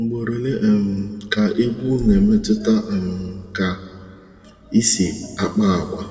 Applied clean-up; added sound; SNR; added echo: none; none; none; reverberation time 1.4 s.